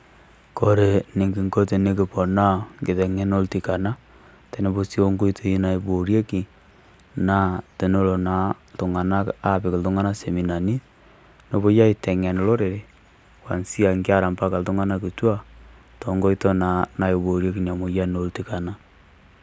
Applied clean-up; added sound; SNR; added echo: none; none; none; none.